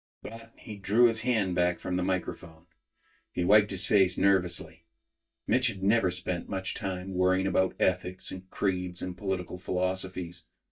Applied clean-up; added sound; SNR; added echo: neural mask model DeepFilterNet 3.